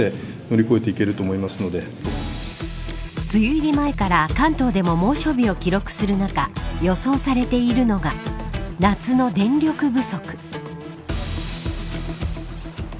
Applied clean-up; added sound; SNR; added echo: none; none; none; none.